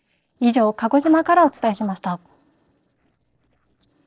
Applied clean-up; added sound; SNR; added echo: neural separator model SepFormer DNS4.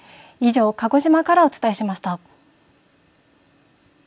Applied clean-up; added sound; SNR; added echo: none; none; none; none.